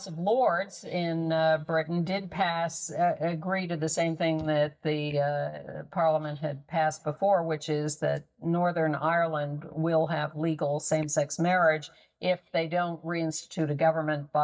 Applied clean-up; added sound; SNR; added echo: neural mask model DeepFilterNet 3.